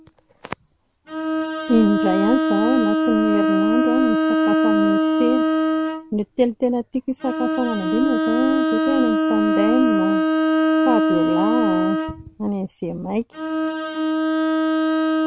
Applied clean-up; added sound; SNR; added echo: none; Bowed string instrument; -4 dB; none.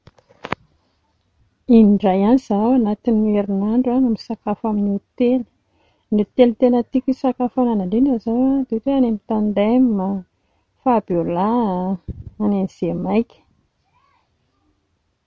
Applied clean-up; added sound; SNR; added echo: none; none; none; none.